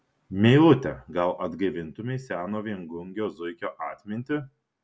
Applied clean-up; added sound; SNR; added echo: none; none; none; none.